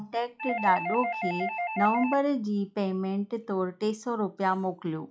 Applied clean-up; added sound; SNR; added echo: classical method log-MMSE.